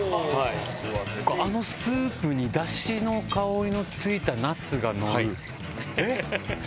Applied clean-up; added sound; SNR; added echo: none; none; none; none.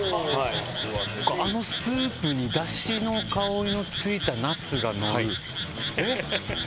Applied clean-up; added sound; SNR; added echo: none; Frog; 6 dB; none.